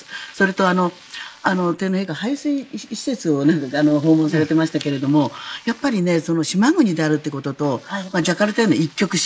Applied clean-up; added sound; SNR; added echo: neural mask model Resemble Enhance denoiser.